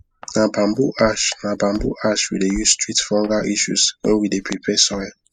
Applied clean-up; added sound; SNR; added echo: classical method spectral subtraction.